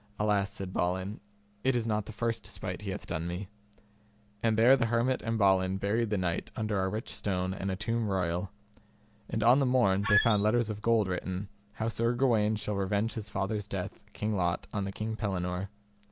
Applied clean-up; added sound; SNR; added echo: none; Squeak; 1 dB; none.